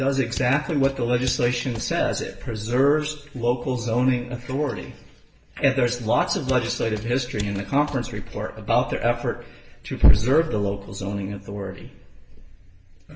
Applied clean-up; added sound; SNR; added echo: none; Mechanisms; 15 dB; reverberation time 0.6 s.